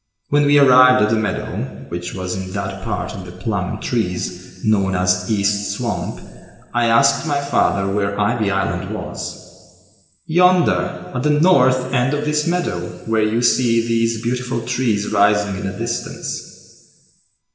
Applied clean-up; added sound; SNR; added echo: none; none; none; reverberation time 2.0 s.